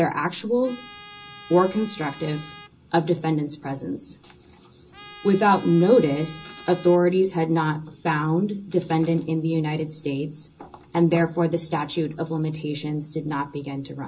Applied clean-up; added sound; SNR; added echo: none; Trumpet; 19 dB; reverberation time 0.2 s.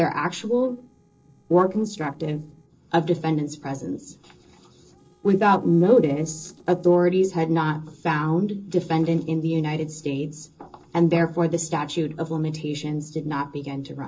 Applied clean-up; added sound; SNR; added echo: neural separator model SepFormer DNS4.